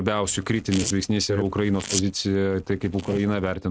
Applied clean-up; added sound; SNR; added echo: neural mask model RNNoise.